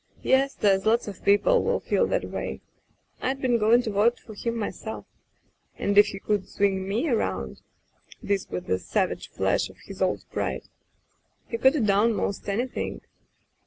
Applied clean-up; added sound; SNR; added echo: none; none; none; none.